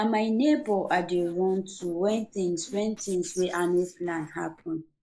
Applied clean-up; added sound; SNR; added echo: neural mask model Resemble Enhance denoiser.